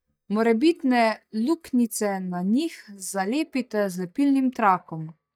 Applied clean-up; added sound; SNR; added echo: neural mask model DeepFilterNet 3.